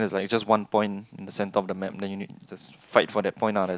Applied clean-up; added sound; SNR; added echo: none; none; none; none.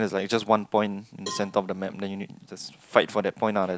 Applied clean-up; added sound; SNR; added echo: none; Cowbell; 17 dB; none.